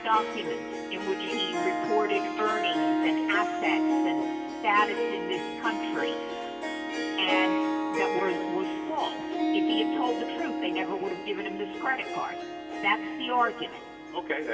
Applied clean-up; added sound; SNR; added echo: none; Harp; -1 dB; reverberation time 1.4 s.